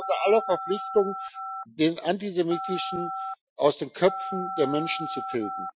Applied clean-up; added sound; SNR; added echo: classical method Wiener filter.